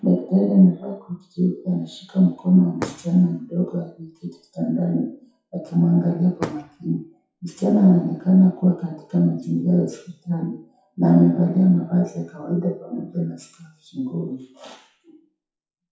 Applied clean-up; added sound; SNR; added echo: classical method WPE with log-MMSE.